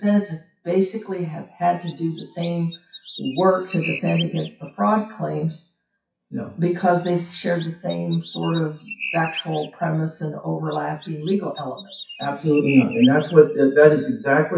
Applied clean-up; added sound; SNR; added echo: classical method WPE with log-MMSE.